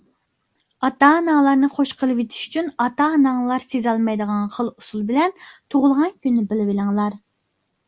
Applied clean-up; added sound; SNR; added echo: none; none; none; none.